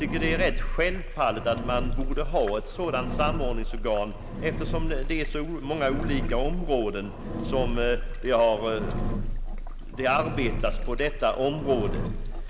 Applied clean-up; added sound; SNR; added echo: none; Engine; 1 dB; none.